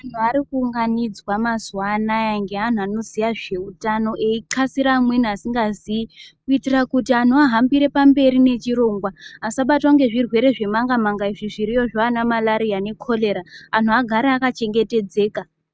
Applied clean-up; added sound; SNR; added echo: neural mask model RNNoise.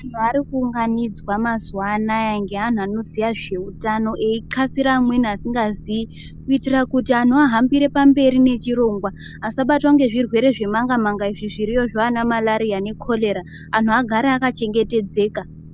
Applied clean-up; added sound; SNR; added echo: none; Boat, Water vehicle; 17 dB; none.